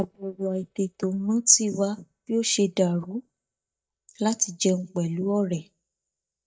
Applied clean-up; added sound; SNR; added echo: neural mask model DeepFilterNet 3.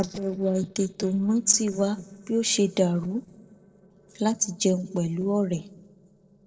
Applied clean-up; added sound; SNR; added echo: neural separator model SepFormer DNS4.